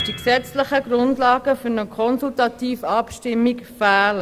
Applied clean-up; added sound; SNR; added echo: none; Piano; 18 dB; none.